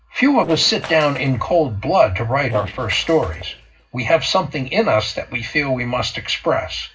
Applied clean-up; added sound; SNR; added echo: neural separator model SepFormer DNS4.